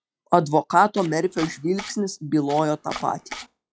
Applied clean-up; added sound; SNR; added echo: classical method log-MMSE.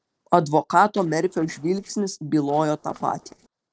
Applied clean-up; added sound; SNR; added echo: neural separator model SepFormer DNS4.